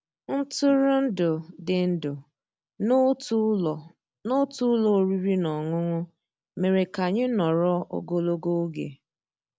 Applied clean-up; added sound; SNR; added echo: none; none; none; none.